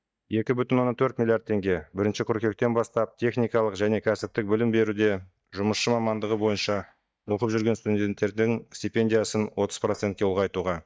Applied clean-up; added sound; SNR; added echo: neural mask model DeepFilterNet 3.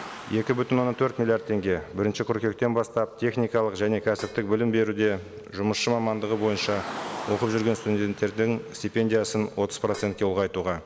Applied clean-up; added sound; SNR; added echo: none; Dishes, pots, and pans + Car; 17 dB; none.